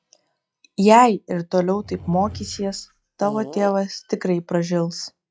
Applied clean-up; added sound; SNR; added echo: classical method log-MMSE.